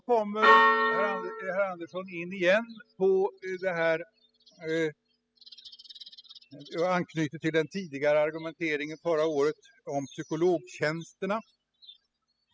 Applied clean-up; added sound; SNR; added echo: classical method spectral subtraction.